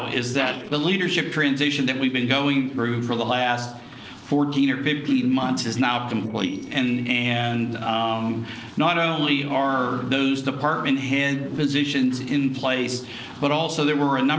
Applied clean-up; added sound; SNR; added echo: neural separator model SepFormer DNS4.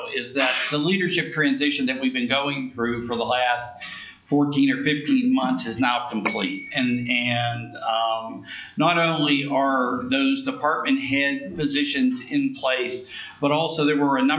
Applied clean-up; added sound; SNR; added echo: classical method log-MMSE.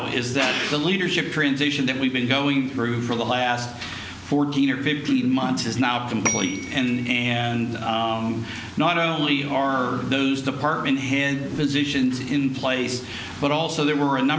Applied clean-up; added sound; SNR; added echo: none; Bell / Telephone; 10 dB; none.